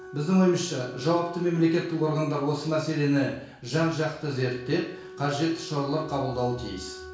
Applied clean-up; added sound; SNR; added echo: none; Wind instrument, woodwind instrument; 17 dB; reverberation time 0.6 s.